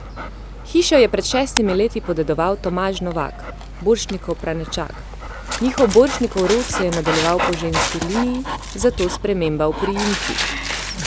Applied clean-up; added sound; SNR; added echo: none; Dog; 6 dB; none.